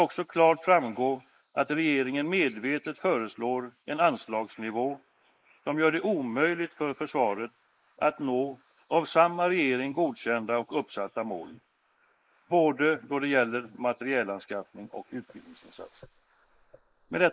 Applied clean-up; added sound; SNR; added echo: neural mask model Resemble Enhance denoiser.